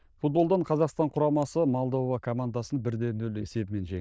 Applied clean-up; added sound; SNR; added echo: neural diffusion model UNIVERSE++.